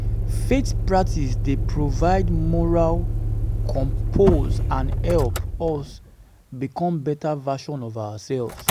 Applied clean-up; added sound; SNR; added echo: none; Motor vehicle (road); -1 dB; none.